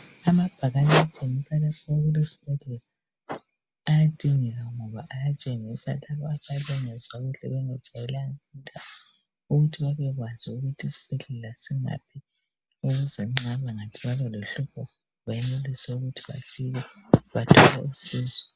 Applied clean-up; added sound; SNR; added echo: none; none; none; none.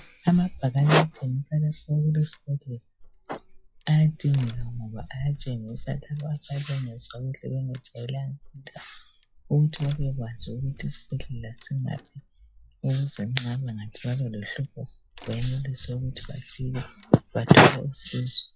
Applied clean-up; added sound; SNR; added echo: classical method log-MMSE.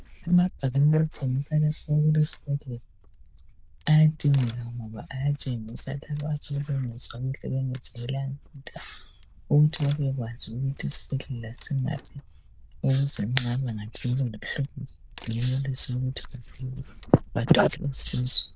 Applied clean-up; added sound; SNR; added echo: neural diffusion model UNIVERSE++.